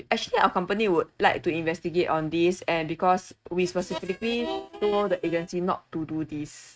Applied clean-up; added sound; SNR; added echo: neural mask model RNNoise.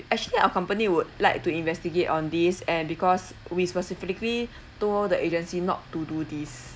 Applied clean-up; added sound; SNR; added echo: none; none; none; none.